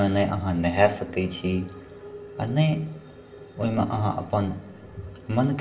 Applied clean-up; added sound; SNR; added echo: none; none; none; reverberation time 0.6 s.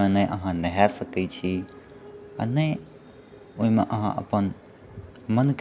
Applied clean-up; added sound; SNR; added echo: none; none; none; none.